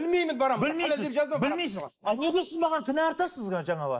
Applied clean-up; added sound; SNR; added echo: neural mask model Resemble Enhance denoiser.